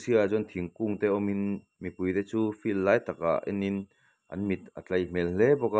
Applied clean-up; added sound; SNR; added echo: none; none; none; none.